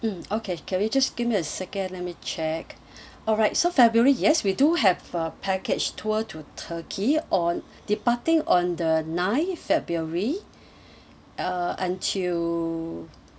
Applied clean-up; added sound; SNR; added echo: none; none; none; none.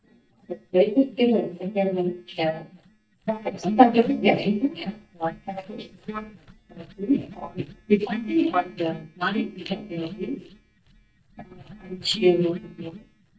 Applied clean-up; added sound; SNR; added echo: neural mask model DeepFilterNet 3.